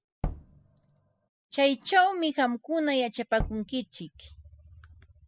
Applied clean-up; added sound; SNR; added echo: classical method spectral subtraction.